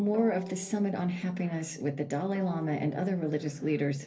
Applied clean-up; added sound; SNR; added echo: neural separator model SepFormer DNS4.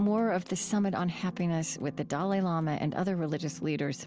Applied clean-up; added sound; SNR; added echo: none; none; none; none.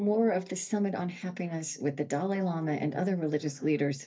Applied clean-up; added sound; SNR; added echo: neural mask model DeepFilterNet 3.